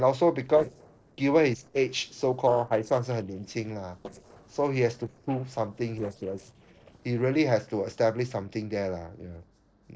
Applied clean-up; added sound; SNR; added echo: neural separator model SepFormer DNS4.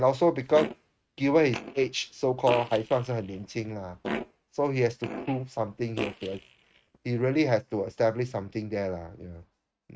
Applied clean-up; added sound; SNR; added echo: neural mask model RNNoise.